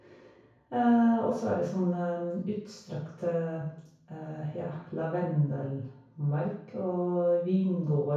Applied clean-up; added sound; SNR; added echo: none; none; none; reverberation time 0.6 s.